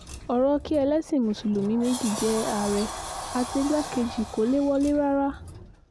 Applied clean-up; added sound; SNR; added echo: none; Sliding door; 11 dB; none.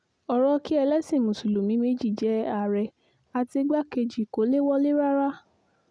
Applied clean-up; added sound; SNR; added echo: none; none; none; none.